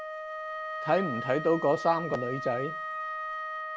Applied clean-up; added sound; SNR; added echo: none; Wind instrument, woodwind instrument; 5 dB; none.